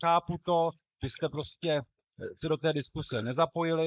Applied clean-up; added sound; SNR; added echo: neural mask model Resemble Enhance denoiser.